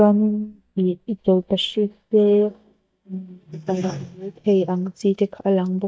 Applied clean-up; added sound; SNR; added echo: neural mask model DeepFilterNet 3.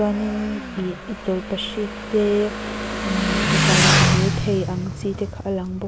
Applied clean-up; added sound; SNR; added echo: none; Motorcycle; -2 dB; none.